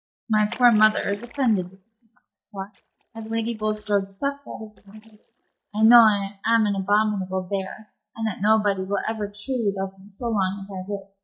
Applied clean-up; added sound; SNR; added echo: neural mask model DeepFilterNet 3.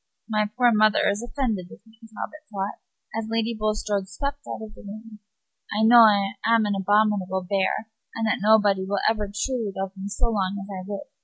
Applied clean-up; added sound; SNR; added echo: none; none; none; none.